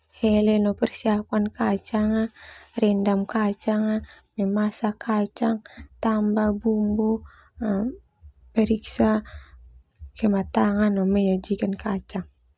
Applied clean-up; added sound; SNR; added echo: none; none; none; none.